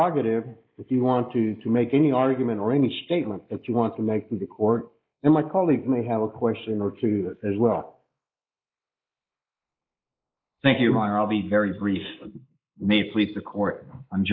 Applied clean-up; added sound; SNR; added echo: neural mask model Resemble Enhance denoiser.